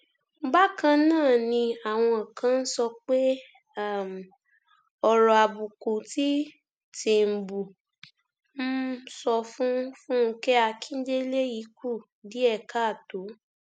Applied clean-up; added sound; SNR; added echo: none; none; none; none.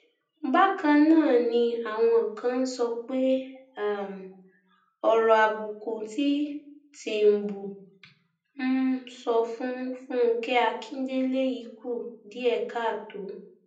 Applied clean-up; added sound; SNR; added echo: none; none; none; reverberation time 0.6 s.